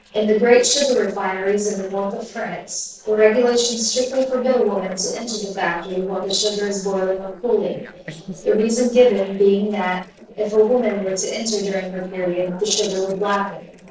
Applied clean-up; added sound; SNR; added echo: neural separator model SepFormer DNS4.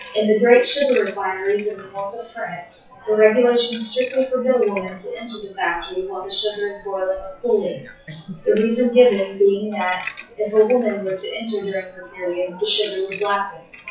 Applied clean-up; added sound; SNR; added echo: classical method WPE with log-MMSE.